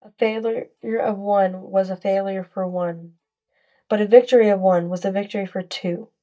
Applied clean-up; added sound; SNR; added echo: neural mask model DeepFilterNet 3.